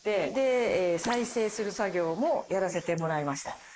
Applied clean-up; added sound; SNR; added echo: neural mask model Resemble Enhance denoiser.